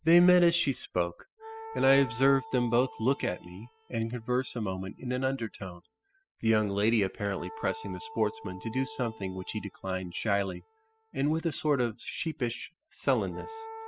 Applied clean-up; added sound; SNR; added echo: classical method spectral subtraction.